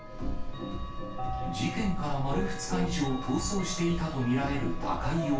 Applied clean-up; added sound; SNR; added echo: none; Chime / Clock; 12 dB; reverberation time 0.3 s.